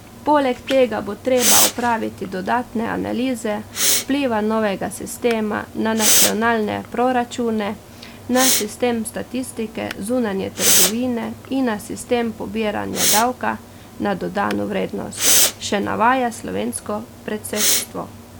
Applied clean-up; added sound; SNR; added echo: none; Respiratory sounds; 2 dB; none.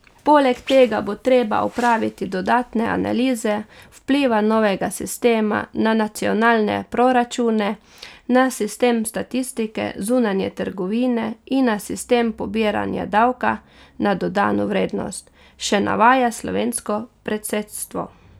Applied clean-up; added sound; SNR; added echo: none; none; none; none.